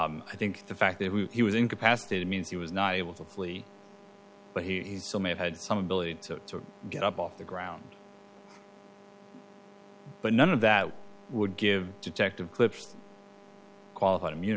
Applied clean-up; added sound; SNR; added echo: none; none; none; none.